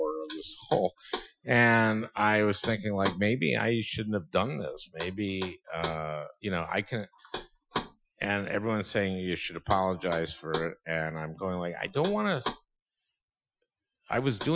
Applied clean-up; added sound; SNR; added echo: classical method Wiener filter.